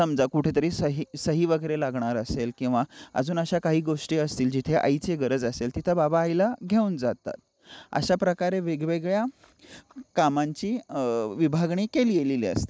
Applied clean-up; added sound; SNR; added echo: none; none; none; none.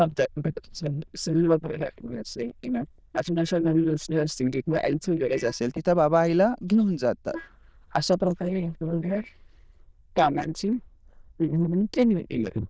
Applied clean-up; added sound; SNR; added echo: neural diffusion model UNIVERSE++.